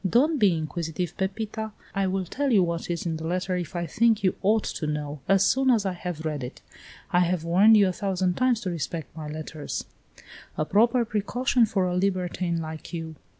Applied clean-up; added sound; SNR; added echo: none; none; none; none.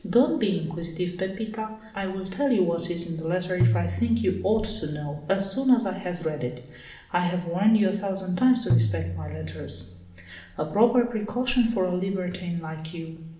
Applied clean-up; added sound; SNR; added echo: none; Tabla; 4 dB; reverberation time 0.8 s.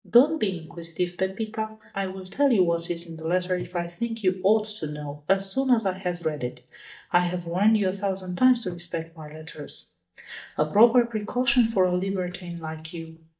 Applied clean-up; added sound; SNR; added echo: neural mask model DeepFilterNet 3.